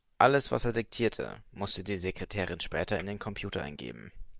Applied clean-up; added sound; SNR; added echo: none; Chink, clink; 13 dB; none.